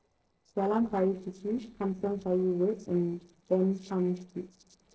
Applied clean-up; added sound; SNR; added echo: neural separator model SepFormer DNS4.